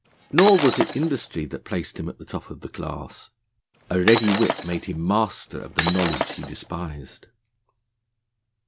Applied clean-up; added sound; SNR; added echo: none; Shatter; 1 dB; none.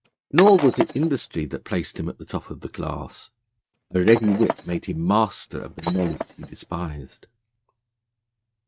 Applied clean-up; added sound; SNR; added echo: neural mask model RNNoise.